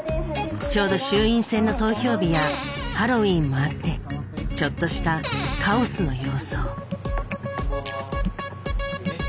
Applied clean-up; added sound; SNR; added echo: none; Cupboard open or close; 7 dB; none.